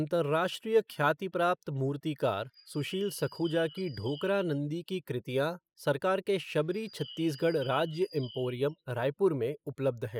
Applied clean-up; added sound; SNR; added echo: classical method spectral subtraction.